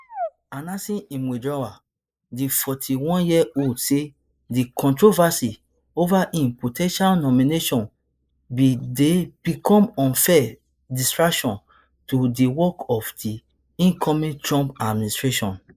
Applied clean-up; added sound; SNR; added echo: neural mask model Resemble Enhance denoiser.